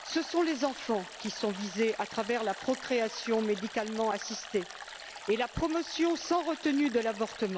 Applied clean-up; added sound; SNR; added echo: none; Stream; 14 dB; none.